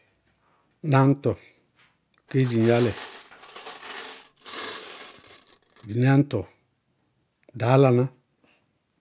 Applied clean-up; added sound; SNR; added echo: none; Glass; 14 dB; none.